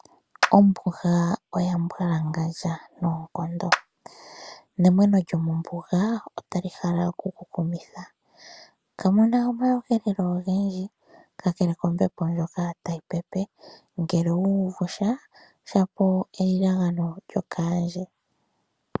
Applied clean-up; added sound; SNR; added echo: none; Clapping; 7 dB; none.